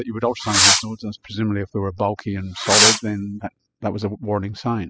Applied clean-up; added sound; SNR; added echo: classical method spectral subtraction.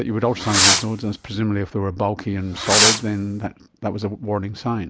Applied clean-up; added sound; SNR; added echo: none; Fireworks; -3 dB; none.